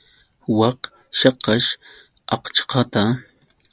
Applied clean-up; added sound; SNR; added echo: none; none; none; none.